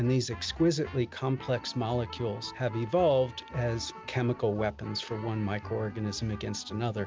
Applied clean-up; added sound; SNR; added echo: none; none; none; none.